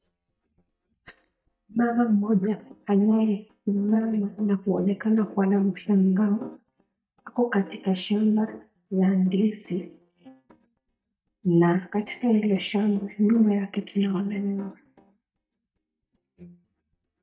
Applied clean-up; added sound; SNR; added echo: neural mask model DeepFilterNet 3.